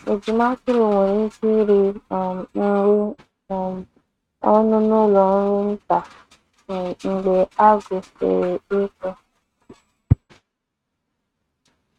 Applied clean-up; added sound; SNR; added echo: neural mask model RNNoise.